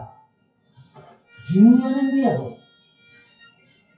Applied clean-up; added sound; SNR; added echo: classical method WPE with log-MMSE.